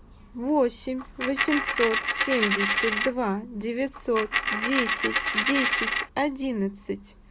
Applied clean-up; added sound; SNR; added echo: none; Coin (dropping); -1 dB; none.